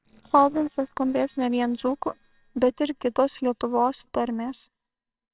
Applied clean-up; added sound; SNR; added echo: neural separator model SepFormer WHAMR!.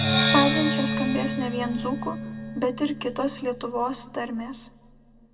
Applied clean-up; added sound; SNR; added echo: none; Percussion; 0 dB; reverberation time 1.6 s.